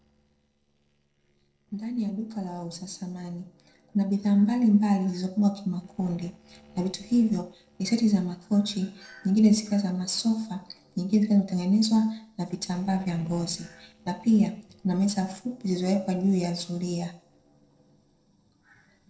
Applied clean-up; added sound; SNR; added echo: neural separator model SepFormer DNS4.